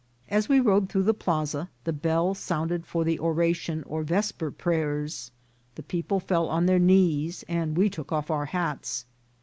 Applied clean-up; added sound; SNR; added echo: none; none; none; none.